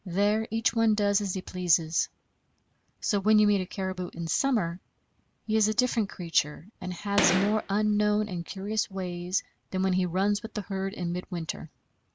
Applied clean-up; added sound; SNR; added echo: none; Gunshot, gunfire; 3 dB; none.